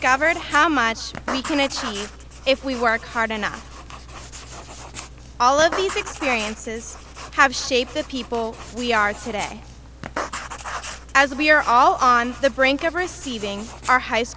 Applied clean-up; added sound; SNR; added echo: none; Writing; 14 dB; none.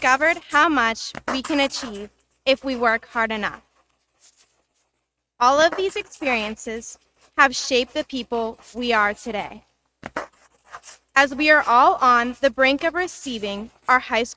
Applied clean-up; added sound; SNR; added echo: neural mask model RNNoise.